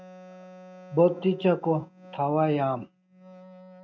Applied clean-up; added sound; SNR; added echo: neural mask model RNNoise.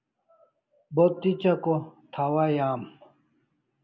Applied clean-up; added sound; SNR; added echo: none; none; none; none.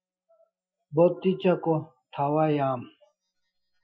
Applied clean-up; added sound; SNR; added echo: classical method Wiener filter.